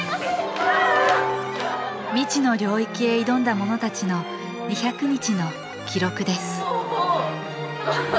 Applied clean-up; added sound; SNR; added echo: none; Electric guitar; 14 dB; none.